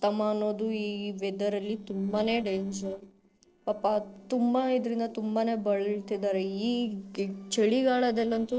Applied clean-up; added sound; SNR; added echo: neural separator model SepFormer DNS4.